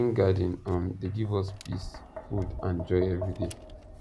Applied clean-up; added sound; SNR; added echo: none; Tap; 13 dB; none.